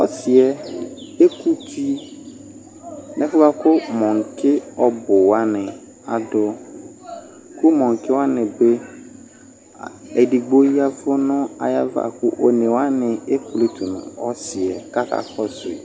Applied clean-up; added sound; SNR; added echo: none; none; none; none.